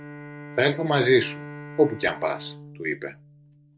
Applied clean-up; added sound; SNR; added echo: none; Bowed string instrument; 15 dB; none.